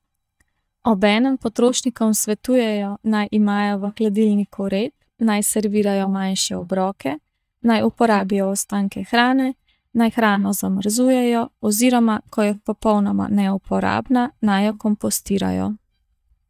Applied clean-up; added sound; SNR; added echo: neural mask model DeepFilterNet 3.